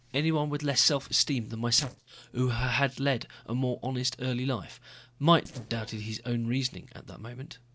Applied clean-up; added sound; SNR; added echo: neural separator model SepFormer DNS4.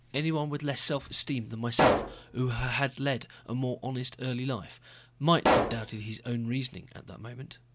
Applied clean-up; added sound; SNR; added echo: none; Explosion; -1 dB; none.